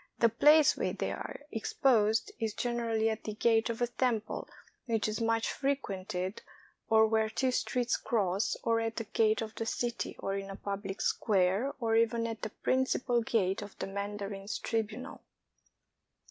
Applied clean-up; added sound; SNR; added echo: none; none; none; none.